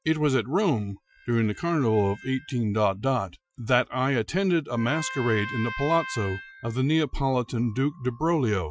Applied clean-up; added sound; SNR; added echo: classical method Wiener filter.